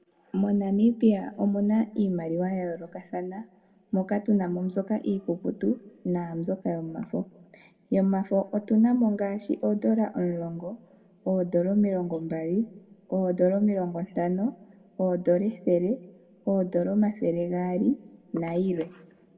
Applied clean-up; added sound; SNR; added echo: none; none; none; reverberation time 0.8 s.